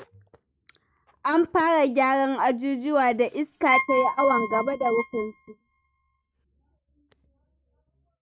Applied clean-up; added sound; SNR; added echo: neural mask model RNNoise.